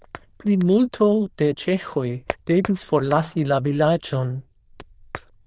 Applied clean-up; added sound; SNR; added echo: neural diffusion model UNIVERSE++.